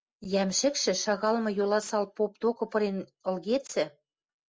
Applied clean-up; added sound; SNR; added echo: none; none; none; none.